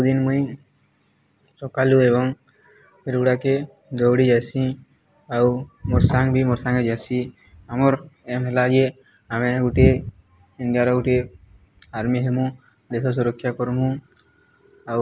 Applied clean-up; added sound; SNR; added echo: none; none; none; none.